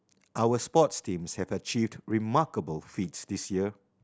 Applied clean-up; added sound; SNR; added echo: none; none; none; none.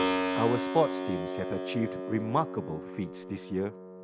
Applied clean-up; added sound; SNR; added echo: none; Keyboard (musical); 2 dB; none.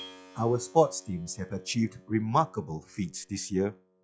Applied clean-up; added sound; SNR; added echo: classical method log-MMSE.